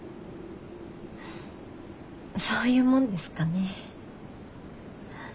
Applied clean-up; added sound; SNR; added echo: none; none; none; none.